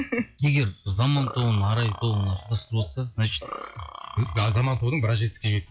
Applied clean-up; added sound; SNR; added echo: classical method log-MMSE.